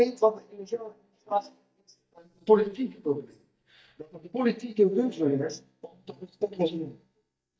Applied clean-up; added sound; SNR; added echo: neural mask model DeepFilterNet 3.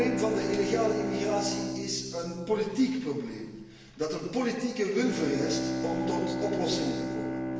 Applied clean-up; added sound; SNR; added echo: none; Bowed string instrument; 3 dB; reverberation time 1.2 s.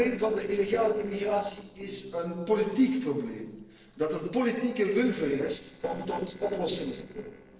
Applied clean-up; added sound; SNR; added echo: neural separator model SepFormer DNS4.